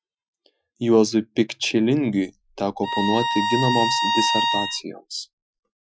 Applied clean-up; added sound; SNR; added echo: classical method Wiener filter.